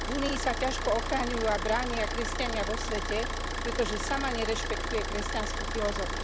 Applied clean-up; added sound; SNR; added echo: none; Idling / Car; 0 dB; none.